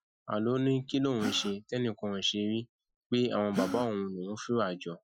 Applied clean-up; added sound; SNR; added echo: classical method Wiener filter.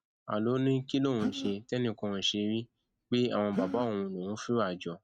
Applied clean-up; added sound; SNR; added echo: neural mask model RNNoise.